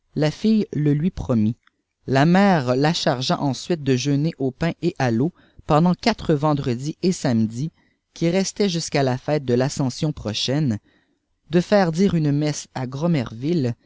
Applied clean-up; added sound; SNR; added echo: none; none; none; none.